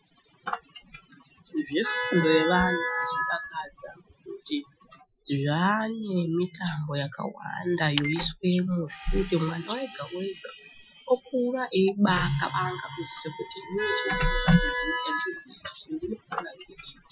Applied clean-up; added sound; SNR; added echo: classical method Wiener filter.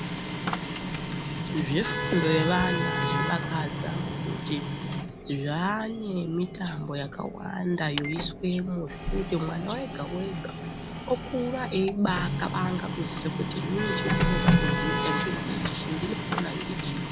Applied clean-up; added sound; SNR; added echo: none; Motor vehicle (road) + Printer; 0 dB; none.